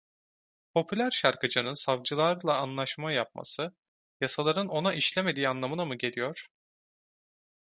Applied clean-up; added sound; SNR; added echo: none; none; none; none.